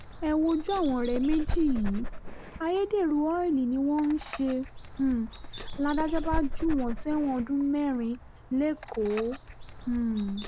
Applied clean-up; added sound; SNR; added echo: none; Dog; 7 dB; none.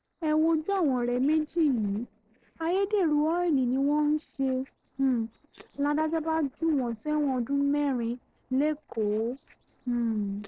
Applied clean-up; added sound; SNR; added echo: neural separator model SepFormer DNS4.